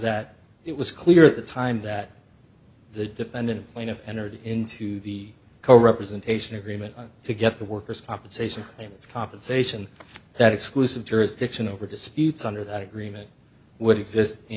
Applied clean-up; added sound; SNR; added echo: none; none; none; none.